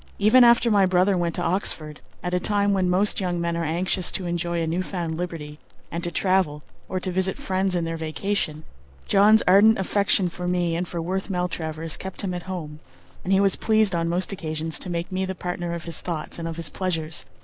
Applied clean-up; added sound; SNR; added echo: none; Crackle; 14 dB; none.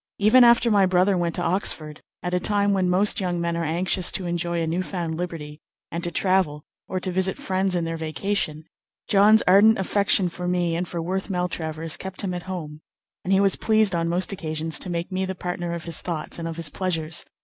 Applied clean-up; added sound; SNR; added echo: none; none; none; none.